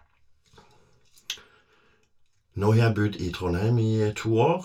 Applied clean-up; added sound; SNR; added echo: none; none; none; reverberation time 0.2 s.